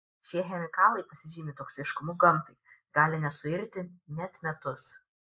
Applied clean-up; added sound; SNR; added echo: neural mask model Resemble Enhance denoiser.